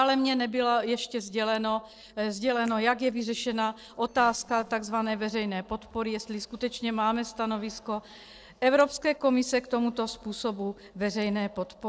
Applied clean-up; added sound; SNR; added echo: neural separator model SepFormer DNS4.